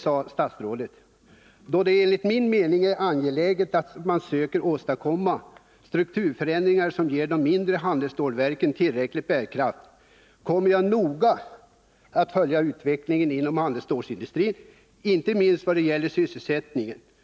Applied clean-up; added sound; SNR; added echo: none; none; none; none.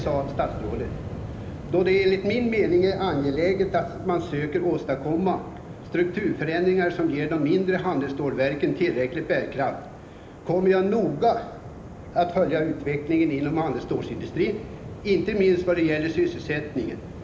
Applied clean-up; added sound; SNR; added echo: none; Waves, surf; 13 dB; reverberation time 0.8 s.